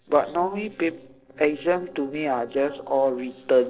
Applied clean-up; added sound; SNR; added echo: neural separator model SepFormer DNS4.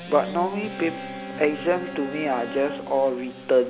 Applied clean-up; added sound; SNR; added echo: none; Guitar + Bowed string instrument; 10 dB; none.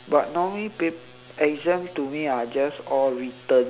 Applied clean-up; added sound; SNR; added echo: none; none; none; none.